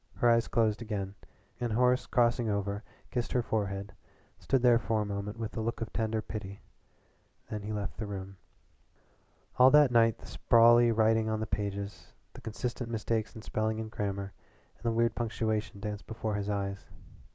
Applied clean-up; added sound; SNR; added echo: none; none; none; none.